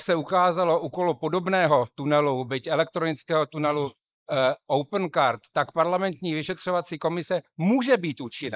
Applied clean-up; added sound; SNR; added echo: neural mask model Resemble Enhance denoiser.